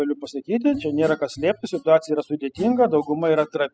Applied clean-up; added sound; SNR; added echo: classical method spectral subtraction.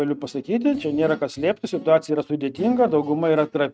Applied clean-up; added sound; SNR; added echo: neural mask model RNNoise.